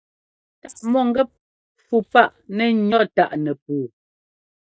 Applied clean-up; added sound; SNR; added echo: neural mask model DeepFilterNet 3.